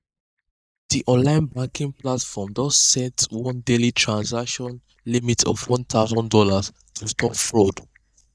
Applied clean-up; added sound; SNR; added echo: neural mask model DeepFilterNet 3.